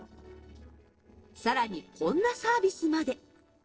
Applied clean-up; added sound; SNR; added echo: neural separator model SepFormer DNS4.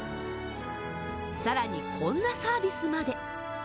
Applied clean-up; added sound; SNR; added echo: none; none; none; none.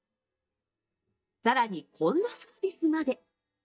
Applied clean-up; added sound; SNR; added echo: neural mask model DeepFilterNet 3.